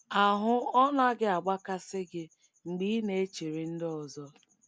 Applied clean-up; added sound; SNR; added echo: none; none; none; none.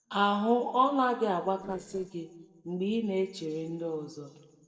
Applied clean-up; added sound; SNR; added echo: neural separator model SepFormer DNS4.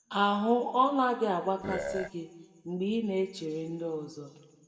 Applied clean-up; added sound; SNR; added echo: none; Burping, eructation; 5 dB; reverberation time 1.2 s.